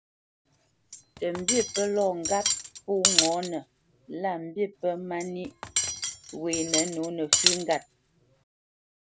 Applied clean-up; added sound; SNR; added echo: none; Cutlery, silverware; -1 dB; none.